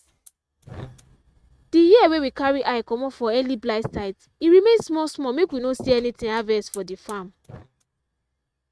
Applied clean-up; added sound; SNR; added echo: neural mask model RNNoise.